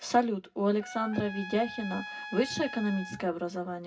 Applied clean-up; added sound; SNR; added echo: none; Trumpet; 12 dB; reverberation time 0.2 s.